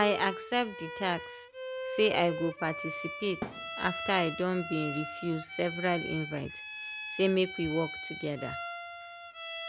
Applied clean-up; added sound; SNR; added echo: none; Thump, thud + Bowed string instrument; 7 dB; none.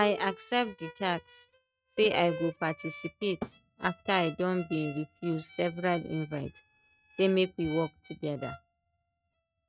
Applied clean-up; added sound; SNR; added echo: neural mask model RNNoise.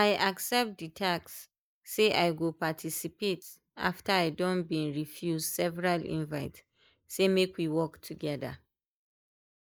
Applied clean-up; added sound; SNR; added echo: neural mask model Resemble Enhance denoiser.